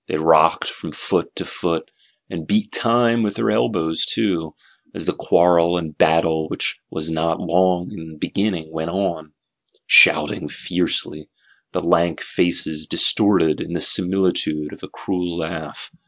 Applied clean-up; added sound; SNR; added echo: none; none; none; none.